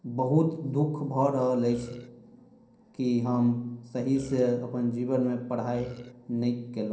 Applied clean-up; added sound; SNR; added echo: none; Burping, eructation; 19 dB; reverberation time 0.6 s.